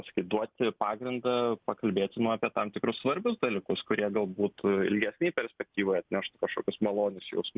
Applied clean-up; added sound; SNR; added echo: none; none; none; none.